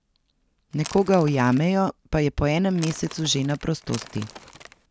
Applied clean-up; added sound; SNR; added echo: none; Crackle / Crushing / Wood; 16 dB; none.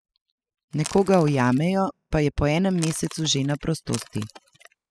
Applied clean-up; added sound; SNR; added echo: classical method spectral subtraction.